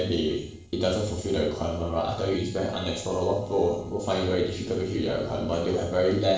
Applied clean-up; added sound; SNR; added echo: neural separator model SepFormer DNS4.